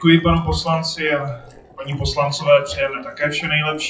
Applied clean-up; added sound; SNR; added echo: classical method WPE with log-MMSE.